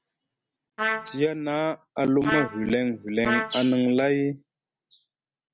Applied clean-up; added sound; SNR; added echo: none; Trumpet; 5 dB; none.